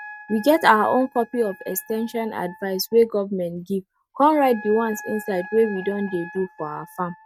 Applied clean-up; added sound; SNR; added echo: neural mask model RNNoise.